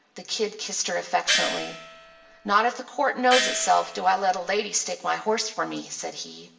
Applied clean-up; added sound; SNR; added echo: none; Gong; 4 dB; reverberation time 0.7 s.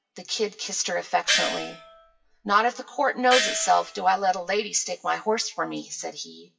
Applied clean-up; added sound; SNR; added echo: classical method WPE with log-MMSE.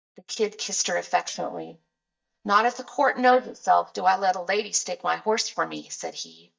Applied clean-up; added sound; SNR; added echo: neural mask model DeepFilterNet 3.